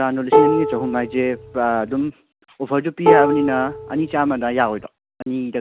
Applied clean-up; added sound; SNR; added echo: none; Plucked string instrument; -1 dB; none.